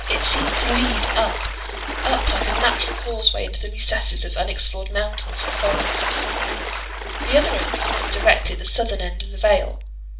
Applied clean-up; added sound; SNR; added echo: none; Water / Splash, splatter; 5 dB; reverberation time 0.4 s.